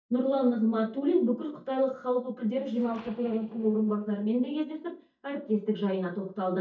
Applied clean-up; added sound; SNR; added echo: neural mask model DeepFilterNet 3.